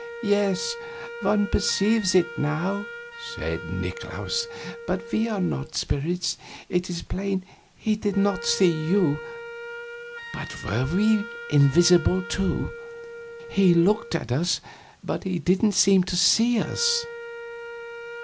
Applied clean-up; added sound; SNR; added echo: none; Wind instrument, woodwind instrument; 14 dB; none.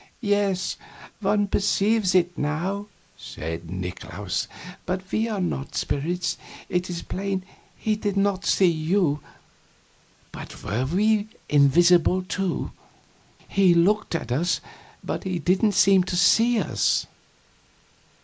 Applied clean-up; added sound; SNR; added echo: neural mask model Resemble Enhance denoiser.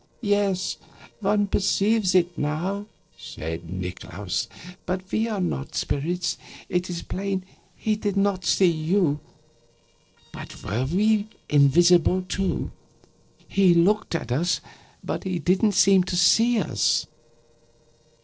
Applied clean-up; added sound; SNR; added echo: neural separator model SepFormer DNS4.